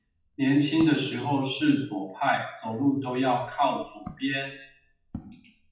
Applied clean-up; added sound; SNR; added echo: classical method WPE with log-MMSE.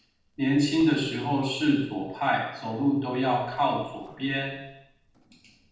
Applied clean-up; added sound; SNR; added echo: neural separator model SepFormer DNS4.